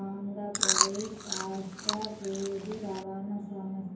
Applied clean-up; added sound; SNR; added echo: none; Chewing, mastication; -4 dB; reverberation time 0.9 s.